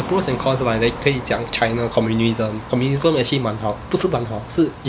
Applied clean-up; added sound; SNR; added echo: none; none; none; none.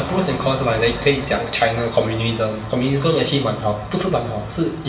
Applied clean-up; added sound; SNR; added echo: none; none; none; reverberation time 1.0 s.